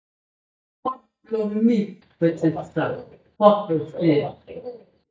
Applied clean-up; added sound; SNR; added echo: neural mask model DeepFilterNet 3.